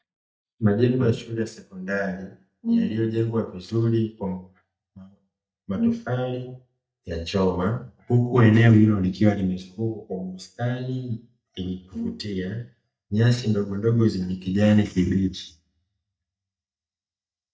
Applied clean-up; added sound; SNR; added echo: neural mask model DeepFilterNet 3.